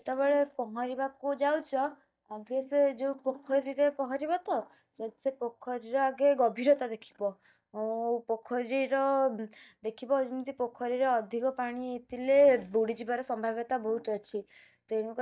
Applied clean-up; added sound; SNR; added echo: neural mask model DeepFilterNet 3.